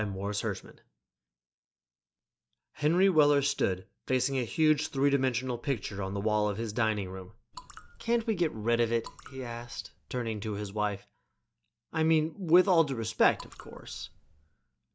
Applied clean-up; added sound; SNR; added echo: neural mask model DeepFilterNet 3.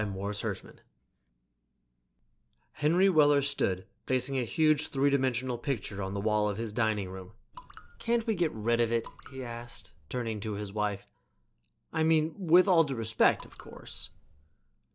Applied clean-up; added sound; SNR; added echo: neural separator model SepFormer DNS4.